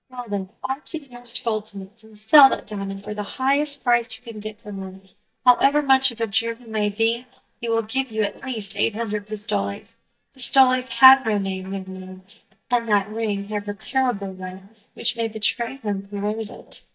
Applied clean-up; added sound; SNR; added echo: neural mask model DeepFilterNet 3.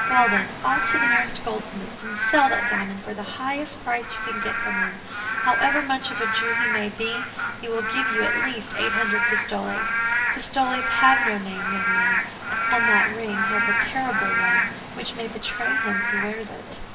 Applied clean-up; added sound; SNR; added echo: none; Rain / Frog; -3 dB; reverberation time 0.9 s.